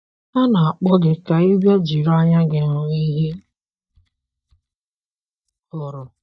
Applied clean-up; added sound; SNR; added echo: neural mask model DeepFilterNet 3.